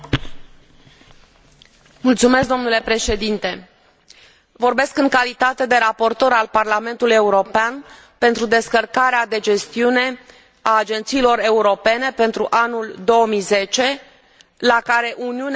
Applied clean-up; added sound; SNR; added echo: none; none; none; none.